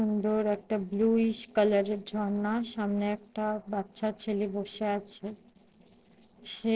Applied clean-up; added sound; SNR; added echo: neural separator model SepFormer DNS4.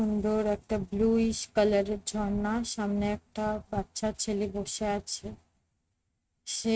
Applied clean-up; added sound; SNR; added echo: neural mask model RNNoise.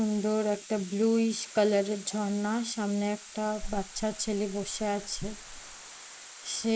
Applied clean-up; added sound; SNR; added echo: neural mask model Resemble Enhance denoiser.